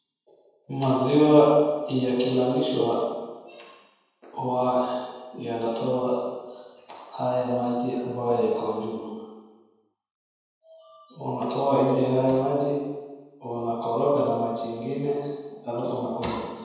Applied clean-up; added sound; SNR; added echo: none; none; none; reverberation time 1.2 s.